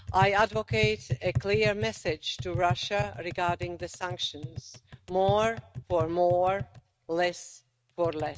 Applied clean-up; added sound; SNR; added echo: neural mask model RNNoise.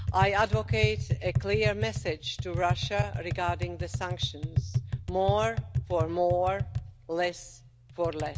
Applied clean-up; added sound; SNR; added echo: none; Tap; 2 dB; none.